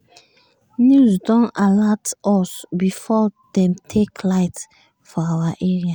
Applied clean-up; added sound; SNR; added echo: none; none; none; none.